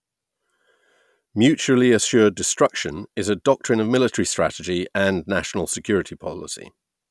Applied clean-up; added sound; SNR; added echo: none; none; none; none.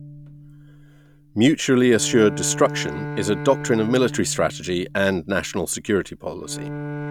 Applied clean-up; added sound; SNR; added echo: none; Bowed string instrument; 11 dB; none.